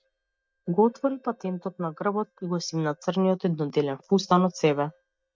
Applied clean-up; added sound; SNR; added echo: neural mask model DeepFilterNet 3.